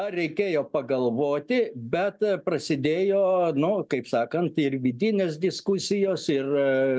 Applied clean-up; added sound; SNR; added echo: none; none; none; none.